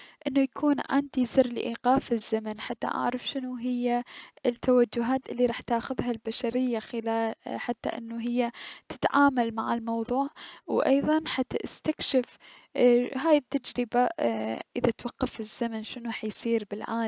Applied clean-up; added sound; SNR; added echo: none; none; none; none.